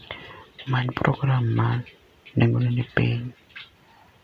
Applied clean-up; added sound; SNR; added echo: none; none; none; none.